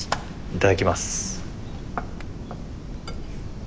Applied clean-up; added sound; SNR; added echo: none; none; none; none.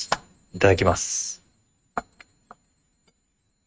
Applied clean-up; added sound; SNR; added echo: neural mask model RNNoise.